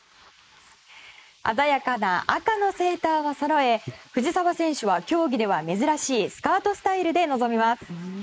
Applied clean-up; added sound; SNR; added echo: neural mask model Resemble Enhance denoiser.